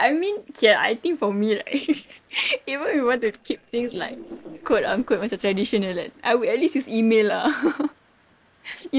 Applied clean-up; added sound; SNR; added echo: neural separator model SepFormer DNS4.